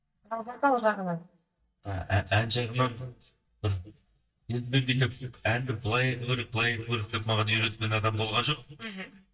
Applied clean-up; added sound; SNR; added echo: neural mask model DeepFilterNet 3.